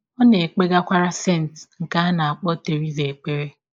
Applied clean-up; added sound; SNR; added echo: neural mask model Resemble Enhance denoiser.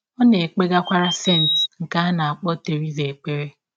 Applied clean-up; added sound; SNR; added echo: neural mask model RNNoise.